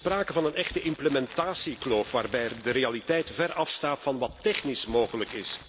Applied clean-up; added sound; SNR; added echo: none; Crumpling, crinkling; 19 dB; none.